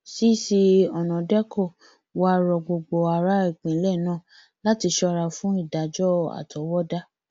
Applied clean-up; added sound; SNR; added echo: none; none; none; none.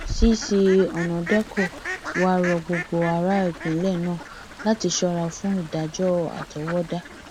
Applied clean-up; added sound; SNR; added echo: none; Fowl; 9 dB; none.